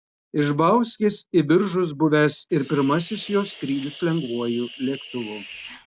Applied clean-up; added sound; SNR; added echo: none; Hiss; 17 dB; none.